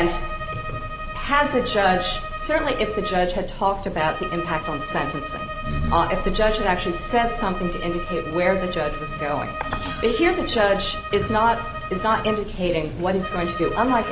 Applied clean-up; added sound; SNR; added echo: none; Bowed string instrument; 10 dB; none.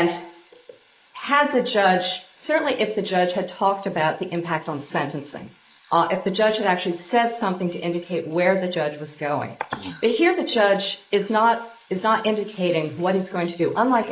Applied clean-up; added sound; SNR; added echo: neural mask model Resemble Enhance denoiser.